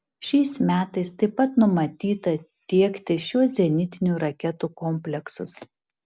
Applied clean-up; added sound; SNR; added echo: none; none; none; none.